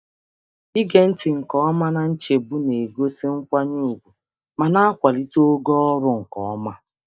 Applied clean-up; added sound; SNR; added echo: neural mask model DeepFilterNet 3.